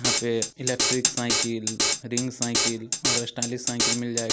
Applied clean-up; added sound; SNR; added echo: none; Drum kit; -4 dB; none.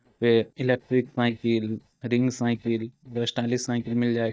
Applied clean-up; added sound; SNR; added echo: neural mask model DeepFilterNet 3.